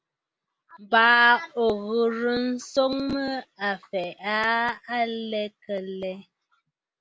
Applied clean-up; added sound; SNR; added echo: none; none; none; none.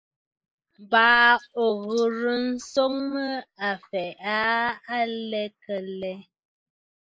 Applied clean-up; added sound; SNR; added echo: neural mask model Resemble Enhance denoiser.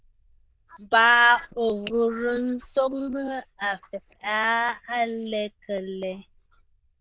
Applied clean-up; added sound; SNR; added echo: neural diffusion model UNIVERSE++.